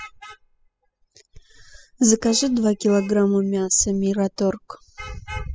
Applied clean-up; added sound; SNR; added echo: classical method spectral subtraction.